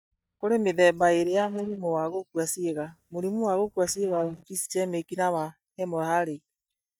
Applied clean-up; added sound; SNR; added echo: neural mask model DeepFilterNet 3.